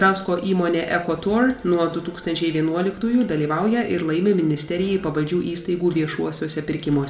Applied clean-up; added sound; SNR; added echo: none; none; none; reverberation time 0.4 s.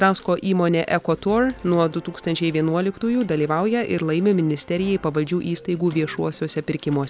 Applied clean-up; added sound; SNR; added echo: none; none; none; none.